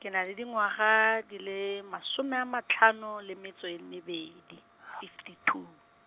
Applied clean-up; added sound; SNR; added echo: none; none; none; none.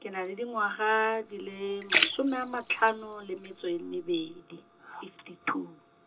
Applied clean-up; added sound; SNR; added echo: none; Splash, splatter; 3 dB; reverberation time 0.2 s.